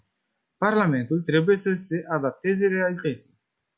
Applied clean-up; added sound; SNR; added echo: none; none; none; none.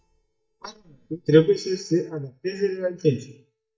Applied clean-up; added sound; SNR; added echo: neural mask model DeepFilterNet 3.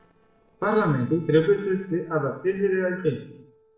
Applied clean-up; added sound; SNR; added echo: neural separator model SepFormer DNS4.